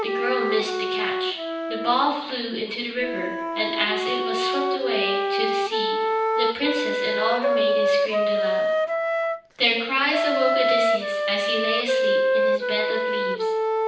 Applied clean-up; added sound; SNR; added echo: none; Wind instrument, woodwind instrument; -3 dB; reverberation time 0.9 s.